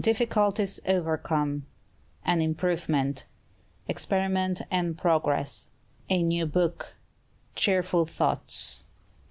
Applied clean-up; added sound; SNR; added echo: none; none; none; none.